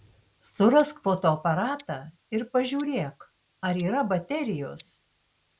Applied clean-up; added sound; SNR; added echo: none; Tick-tock; 18 dB; none.